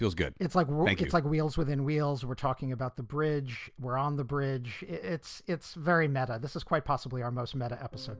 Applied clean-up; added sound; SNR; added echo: none; none; none; none.